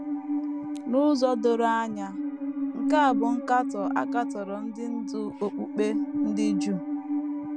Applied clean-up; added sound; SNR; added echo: none; Musical instrument; 2 dB; none.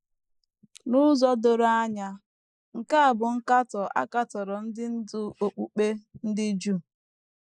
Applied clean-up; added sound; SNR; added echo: neural mask model Resemble Enhance denoiser.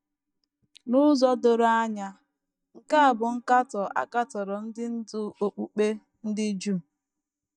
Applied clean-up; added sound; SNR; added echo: neural mask model DeepFilterNet 3.